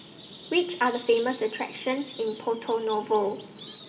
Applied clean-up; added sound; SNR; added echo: none; Insect; 1 dB; reverberation time 2.8 s.